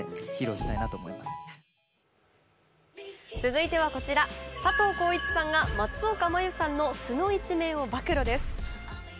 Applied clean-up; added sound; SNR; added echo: none; Thump, thud; 11 dB; none.